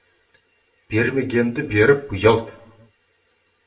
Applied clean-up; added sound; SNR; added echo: none; none; none; reverberation time 0.4 s.